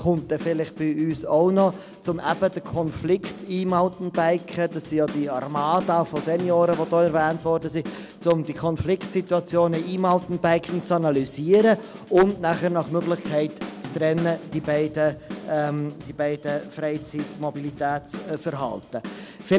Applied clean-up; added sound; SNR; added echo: none; Drum / Drum kit; 15 dB; none.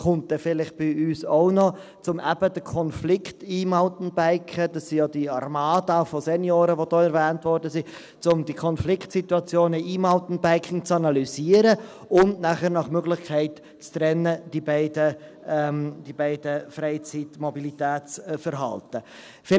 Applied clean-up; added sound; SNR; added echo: none; none; none; none.